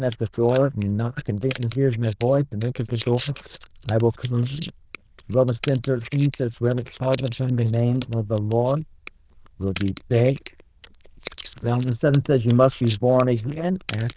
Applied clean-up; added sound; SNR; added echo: neural diffusion model UNIVERSE++.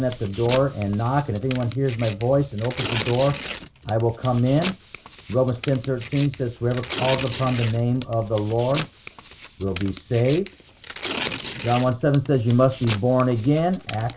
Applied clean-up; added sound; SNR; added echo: none; Tearing; 12 dB; none.